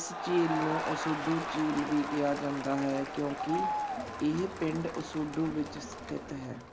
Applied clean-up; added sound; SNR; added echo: none; Crowd; 4 dB; none.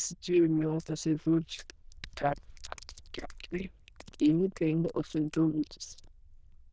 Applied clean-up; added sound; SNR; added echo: neural diffusion model UNIVERSE++.